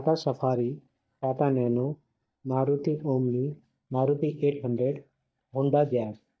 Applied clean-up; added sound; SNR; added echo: neural mask model DeepFilterNet 3.